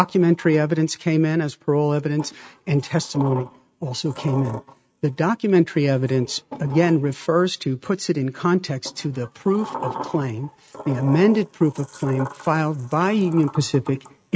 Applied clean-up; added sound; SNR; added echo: neural mask model RNNoise.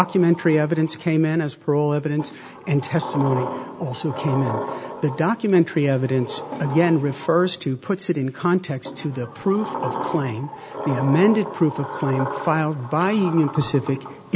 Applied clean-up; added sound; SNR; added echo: none; Sliding door; 11 dB; none.